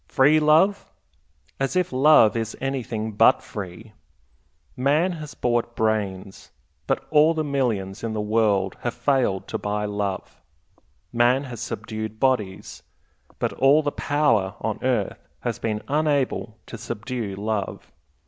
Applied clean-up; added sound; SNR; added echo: none; none; none; none.